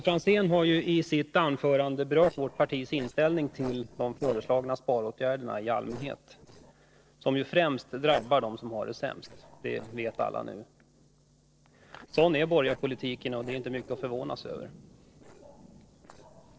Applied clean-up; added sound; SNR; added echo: neural separator model SepFormer DNS4.